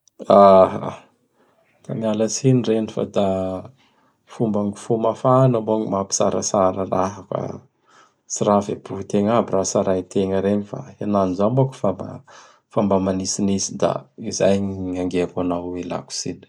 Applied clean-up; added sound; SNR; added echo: none; none; none; none.